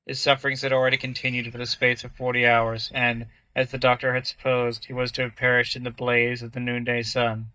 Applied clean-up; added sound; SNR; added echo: neural mask model DeepFilterNet 3.